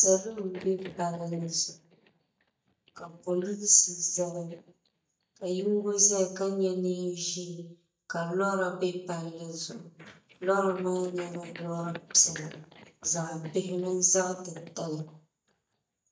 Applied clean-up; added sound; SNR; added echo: neural mask model DeepFilterNet 3.